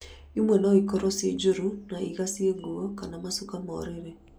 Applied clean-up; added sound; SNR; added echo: none; none; none; none.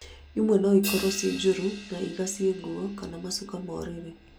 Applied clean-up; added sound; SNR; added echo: none; Crash cymbal; 14 dB; none.